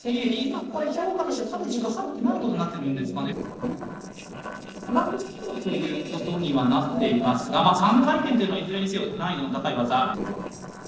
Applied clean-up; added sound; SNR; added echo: neural separator model SepFormer DNS4.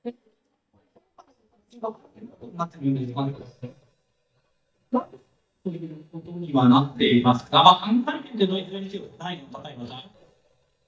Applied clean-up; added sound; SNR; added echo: neural mask model DeepFilterNet 3.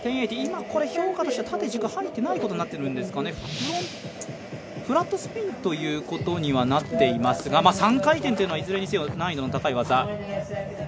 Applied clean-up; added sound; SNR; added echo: none; none; none; none.